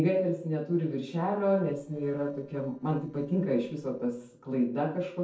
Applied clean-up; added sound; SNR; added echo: neural separator model SepFormer DNS4.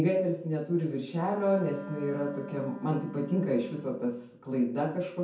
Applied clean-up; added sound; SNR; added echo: none; Wind instrument, woodwind instrument; 16 dB; reverberation time 0.6 s.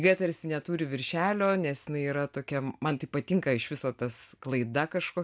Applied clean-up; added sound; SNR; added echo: none; none; none; none.